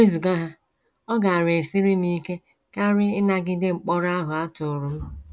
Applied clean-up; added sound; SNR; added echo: none; none; none; none.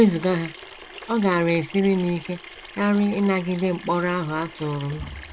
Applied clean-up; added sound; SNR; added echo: none; Sink (filling or washing) / Water tap, faucet; 17 dB; none.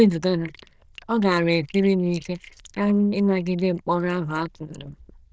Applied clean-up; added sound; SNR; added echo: neural diffusion model UNIVERSE++.